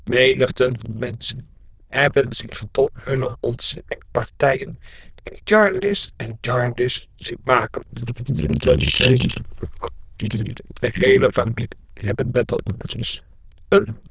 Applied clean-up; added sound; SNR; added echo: neural diffusion model UNIVERSE++.